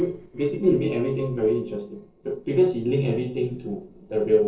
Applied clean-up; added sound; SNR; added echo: neural separator model SepFormer DNS4.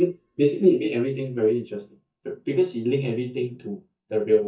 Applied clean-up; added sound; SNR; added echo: neural mask model DeepFilterNet 3.